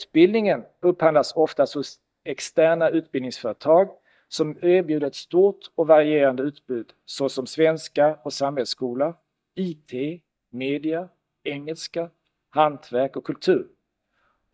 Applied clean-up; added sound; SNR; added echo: neural mask model DeepFilterNet 3.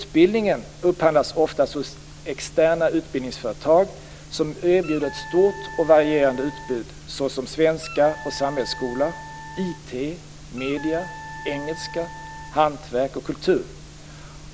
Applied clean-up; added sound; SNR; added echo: none; Wind instrument, woodwind instrument; 16 dB; none.